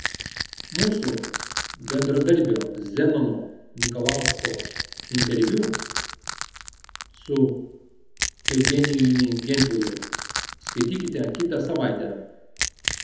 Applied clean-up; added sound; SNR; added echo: none; Crack / Crushing; 6 dB; reverberation time 0.8 s.